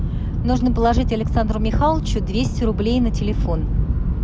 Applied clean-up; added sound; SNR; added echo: none; none; none; none.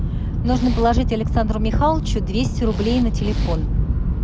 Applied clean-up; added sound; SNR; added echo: none; Zipper (clothing); 19 dB; none.